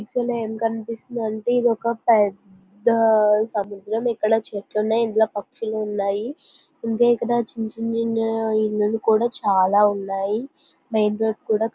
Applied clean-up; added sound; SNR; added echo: none; none; none; none.